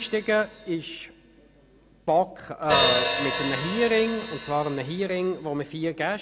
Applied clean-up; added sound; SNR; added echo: none; Hi-hat; 2 dB; none.